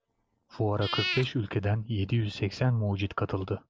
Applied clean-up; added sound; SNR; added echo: none; Meow / Purr; 10 dB; none.